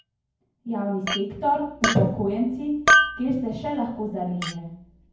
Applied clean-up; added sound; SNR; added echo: none; Chink, clink; 1 dB; reverberation time 0.9 s.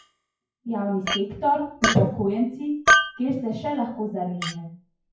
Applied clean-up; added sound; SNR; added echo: classical method WPE with log-MMSE.